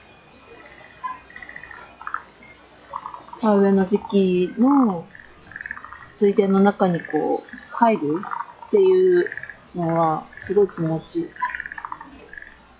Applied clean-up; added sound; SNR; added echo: classical method log-MMSE.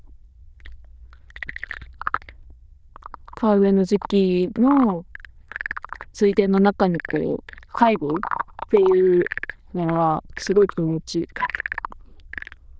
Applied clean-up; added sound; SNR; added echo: neural diffusion model UNIVERSE++.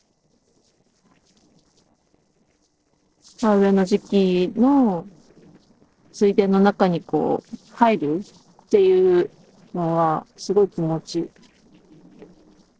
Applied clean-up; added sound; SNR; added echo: neural separator model SepFormer DNS4.